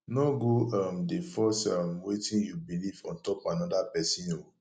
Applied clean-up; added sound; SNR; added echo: none; none; none; none.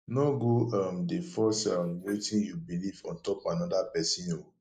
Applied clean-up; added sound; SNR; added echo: neural mask model Resemble Enhance denoiser.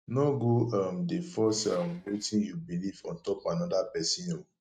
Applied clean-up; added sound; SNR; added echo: neural mask model RNNoise.